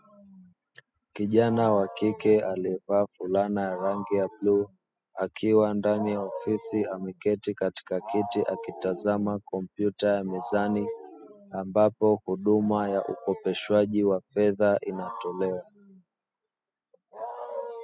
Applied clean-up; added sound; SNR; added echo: classical method spectral subtraction.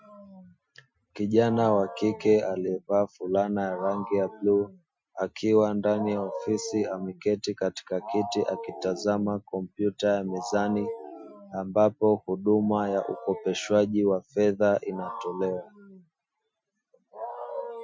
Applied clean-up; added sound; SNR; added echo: classical method Wiener filter.